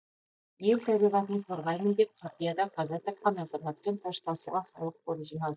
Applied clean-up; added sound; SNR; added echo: neural mask model DeepFilterNet 3.